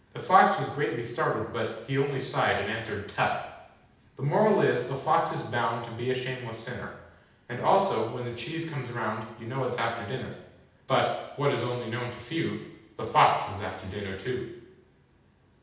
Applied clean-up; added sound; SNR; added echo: none; none; none; reverberation time 0.8 s.